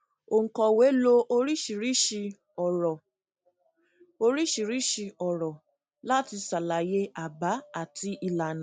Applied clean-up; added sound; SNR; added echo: none; none; none; none.